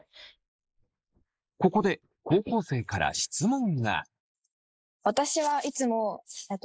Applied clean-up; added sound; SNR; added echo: neural mask model Resemble Enhance denoiser.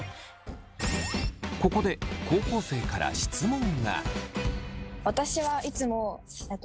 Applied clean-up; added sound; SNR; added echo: none; Thump, thud; 15 dB; none.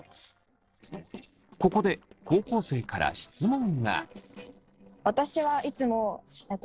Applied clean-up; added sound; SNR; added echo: neural separator model SepFormer DNS4.